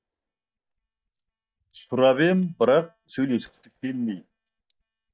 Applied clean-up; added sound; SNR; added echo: neural mask model DeepFilterNet 3.